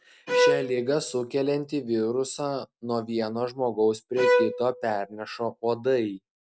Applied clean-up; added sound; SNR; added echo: none; Bowed string instrument; 1 dB; none.